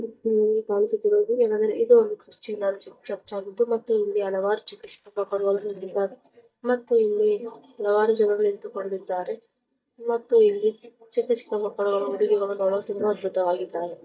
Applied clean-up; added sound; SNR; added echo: neural mask model DeepFilterNet 3.